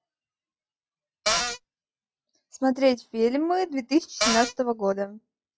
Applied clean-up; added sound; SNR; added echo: classical method log-MMSE.